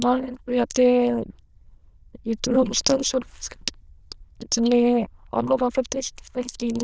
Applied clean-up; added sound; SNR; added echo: neural diffusion model UNIVERSE++.